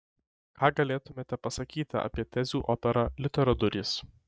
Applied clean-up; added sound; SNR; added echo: neural mask model DeepFilterNet 3.